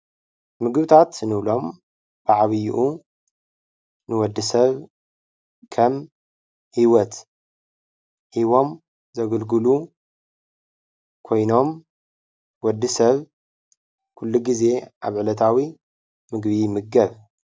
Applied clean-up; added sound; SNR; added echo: none; none; none; none.